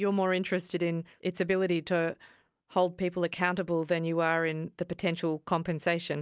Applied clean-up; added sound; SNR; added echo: none; none; none; none.